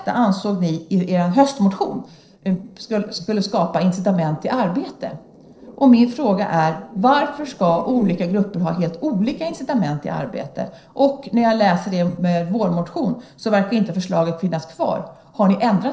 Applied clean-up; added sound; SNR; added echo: neural separator model SepFormer DNS4.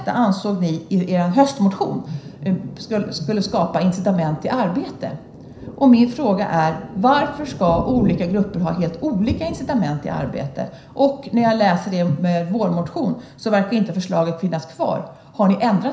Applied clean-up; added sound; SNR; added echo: none; Thunder; 15 dB; reverberation time 0.5 s.